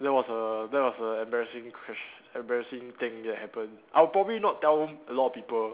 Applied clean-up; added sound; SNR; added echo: none; none; none; none.